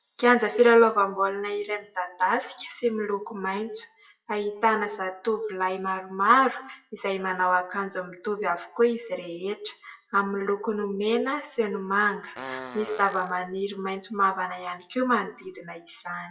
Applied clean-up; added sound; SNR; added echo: classical method WPE with log-MMSE.